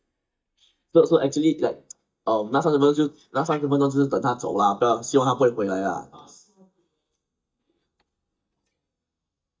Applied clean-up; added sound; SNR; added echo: neural mask model DeepFilterNet 3.